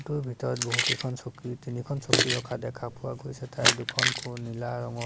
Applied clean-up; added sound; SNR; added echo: none; Keys jangling; -2 dB; none.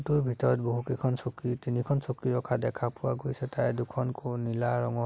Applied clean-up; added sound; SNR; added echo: none; none; none; none.